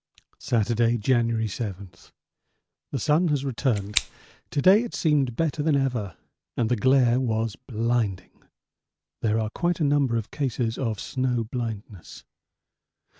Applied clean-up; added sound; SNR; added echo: none; Scissors; 5 dB; none.